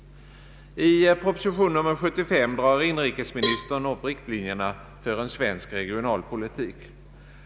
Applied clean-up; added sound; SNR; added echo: none; Cowbell; 10 dB; none.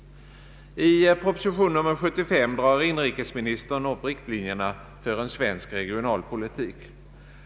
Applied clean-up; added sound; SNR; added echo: none; none; none; none.